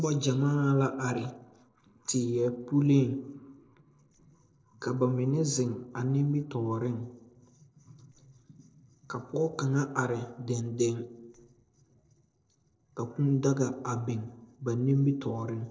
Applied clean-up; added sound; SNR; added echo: neural separator model SepFormer DNS4.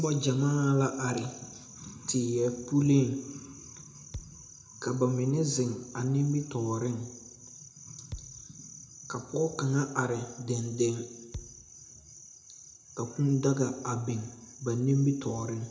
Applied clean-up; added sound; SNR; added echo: none; Thump, thud; 17 dB; reverberation time 0.6 s.